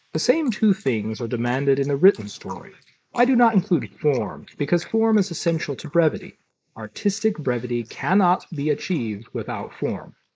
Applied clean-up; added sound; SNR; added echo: neural mask model Resemble Enhance denoiser.